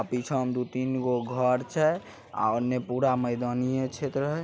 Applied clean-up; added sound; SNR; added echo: none; none; none; none.